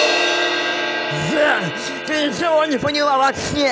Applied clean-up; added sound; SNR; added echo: none; Crash cymbal; 3 dB; none.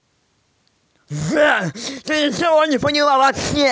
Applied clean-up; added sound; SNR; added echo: none; none; none; none.